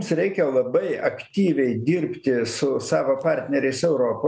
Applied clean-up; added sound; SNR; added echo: none; none; none; none.